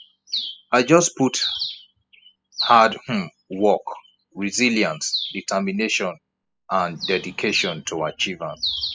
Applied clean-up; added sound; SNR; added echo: classical method spectral subtraction.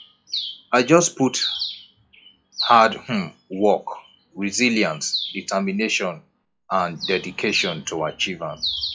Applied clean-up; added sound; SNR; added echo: classical method log-MMSE.